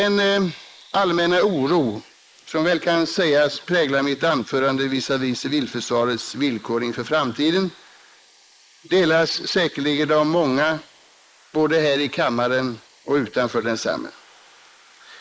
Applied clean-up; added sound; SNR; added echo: neural mask model Resemble Enhance denoiser.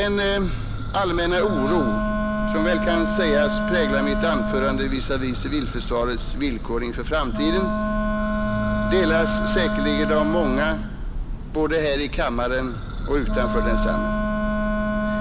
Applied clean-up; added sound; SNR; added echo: none; Church bell + Wind instrument, woodwind instrument; -1 dB; none.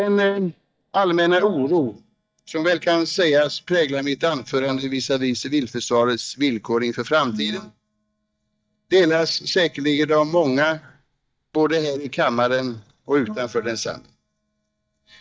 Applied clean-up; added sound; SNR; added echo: neural mask model DeepFilterNet 3.